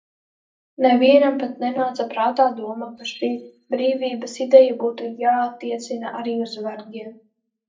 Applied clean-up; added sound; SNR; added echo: neural mask model DeepFilterNet 3.